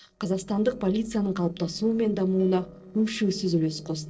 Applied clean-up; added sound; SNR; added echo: neural separator model SepFormer DNS4.